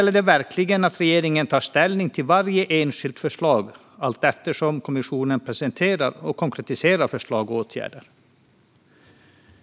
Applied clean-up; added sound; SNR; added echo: none; none; none; none.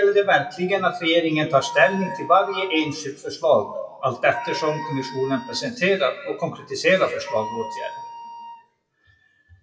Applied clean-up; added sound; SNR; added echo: classical method WPE with log-MMSE.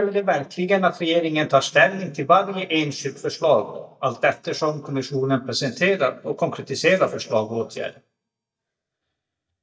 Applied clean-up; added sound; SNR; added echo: neural mask model DeepFilterNet 3.